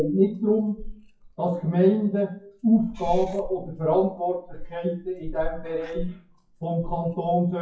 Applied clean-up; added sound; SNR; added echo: classical method WPE with log-MMSE.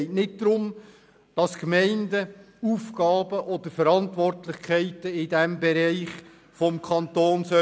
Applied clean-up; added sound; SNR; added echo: none; none; none; none.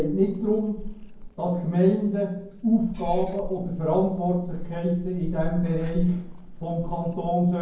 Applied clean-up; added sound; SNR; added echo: none; Meow / Purr; 9 dB; reverberation time 0.9 s.